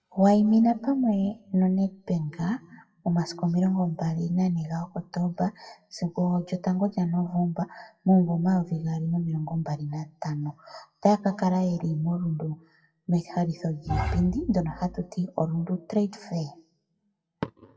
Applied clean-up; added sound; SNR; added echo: classical method WPE with log-MMSE.